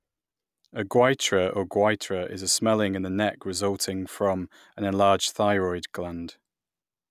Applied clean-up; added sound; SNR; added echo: none; none; none; none.